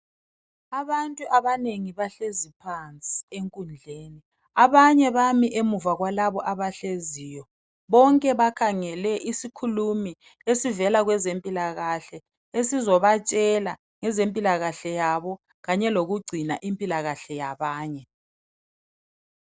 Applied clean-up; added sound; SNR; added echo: none; none; none; none.